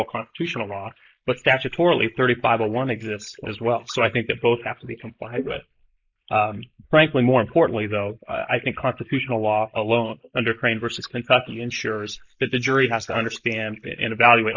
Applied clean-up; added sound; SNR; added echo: neural mask model Resemble Enhance denoiser.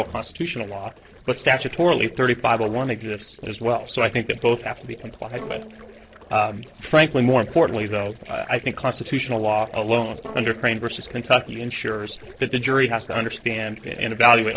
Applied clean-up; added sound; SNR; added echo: neural separator model SepFormer DNS4.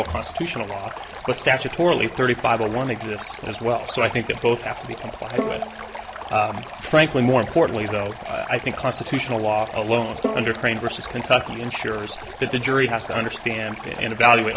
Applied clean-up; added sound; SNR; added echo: none; Bowed string instrument + Stream; 10 dB; none.